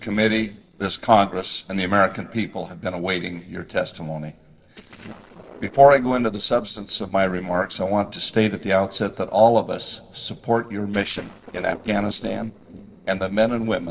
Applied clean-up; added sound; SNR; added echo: neural separator model SepFormer DNS4.